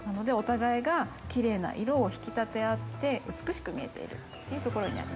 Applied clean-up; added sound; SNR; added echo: none; none; none; none.